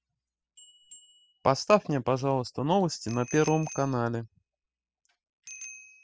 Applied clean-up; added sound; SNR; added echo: classical method spectral subtraction.